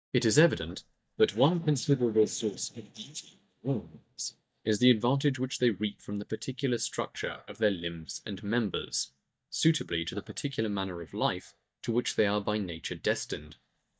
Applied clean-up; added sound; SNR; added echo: neural mask model DeepFilterNet 3.